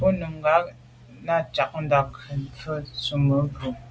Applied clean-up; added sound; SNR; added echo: none; none; none; none.